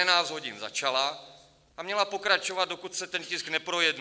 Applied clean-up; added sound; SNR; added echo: none; none; none; none.